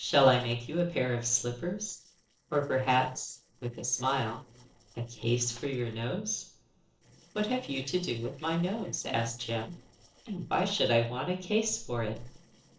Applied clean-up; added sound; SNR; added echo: neural separator model SepFormer DNS4.